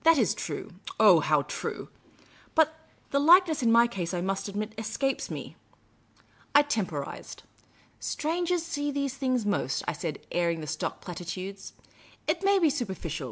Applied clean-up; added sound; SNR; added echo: none; none; none; none.